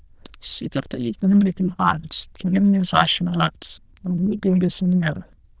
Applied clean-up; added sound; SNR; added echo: neural diffusion model UNIVERSE++.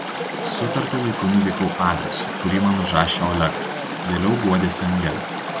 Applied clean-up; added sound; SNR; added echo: none; Chatter / Stream; 5 dB; none.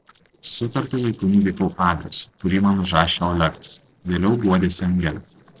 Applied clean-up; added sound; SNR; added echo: neural separator model SepFormer DNS4.